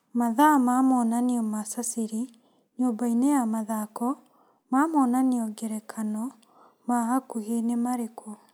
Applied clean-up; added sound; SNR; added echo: none; none; none; none.